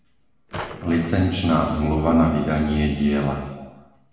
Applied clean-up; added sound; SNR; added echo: none; Drawer open or close; 14 dB; reverberation time 1.2 s.